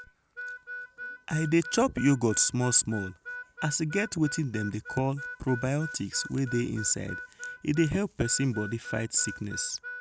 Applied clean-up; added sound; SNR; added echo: none; Harmonica; 12 dB; none.